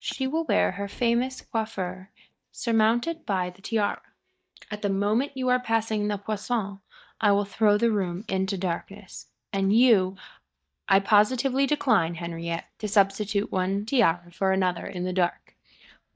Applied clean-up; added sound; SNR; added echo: neural mask model DeepFilterNet 3.